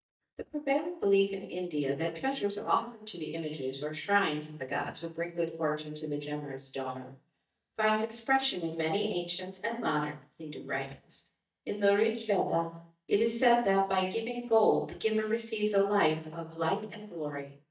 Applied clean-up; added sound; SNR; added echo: neural mask model DeepFilterNet 3.